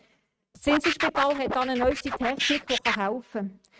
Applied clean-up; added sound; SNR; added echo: neural mask model RNNoise.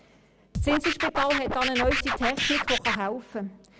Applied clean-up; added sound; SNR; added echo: none; Scratching (performance technique); -1 dB; none.